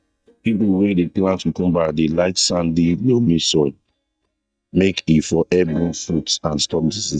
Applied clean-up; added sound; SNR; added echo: neural mask model DeepFilterNet 3.